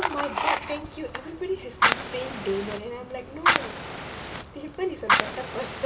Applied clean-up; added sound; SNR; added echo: none; Fire; -5 dB; reverberation time 1.7 s.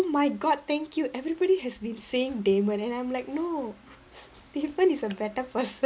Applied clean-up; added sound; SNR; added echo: none; none; none; none.